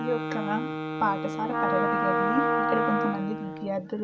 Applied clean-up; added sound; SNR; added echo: none; Wind instrument, woodwind instrument + Wind instrument, woodwind instrument; -2 dB; none.